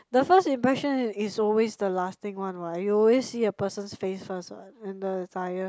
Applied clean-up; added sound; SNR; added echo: none; none; none; none.